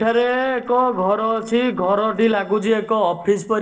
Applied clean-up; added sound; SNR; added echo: neural separator model SepFormer DNS4.